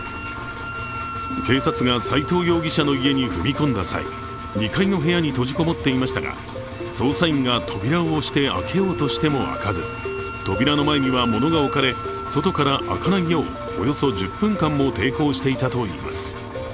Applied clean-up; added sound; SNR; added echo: none; Engine + Wind instrument, woodwind instrument; 9 dB; none.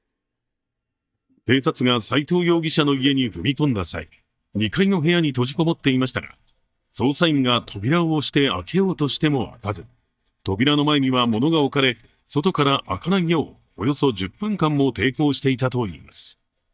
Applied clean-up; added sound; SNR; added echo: neural mask model DeepFilterNet 3.